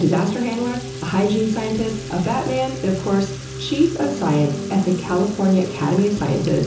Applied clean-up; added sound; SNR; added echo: none; Fill (with liquid) / Trickle, dribble / Sink (filling or washing); 18 dB; reverberation time 0.6 s.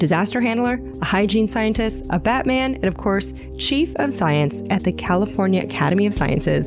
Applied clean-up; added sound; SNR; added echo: none; none; none; none.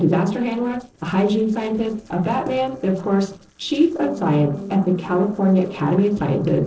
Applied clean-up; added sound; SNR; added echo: neural separator model SepFormer DNS4.